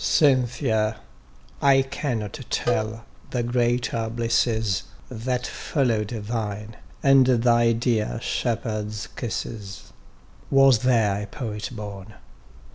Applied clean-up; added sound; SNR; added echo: none; Cowbell; 9 dB; none.